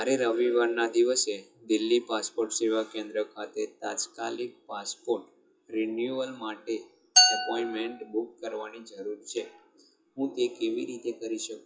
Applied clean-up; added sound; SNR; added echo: classical method WPE with log-MMSE.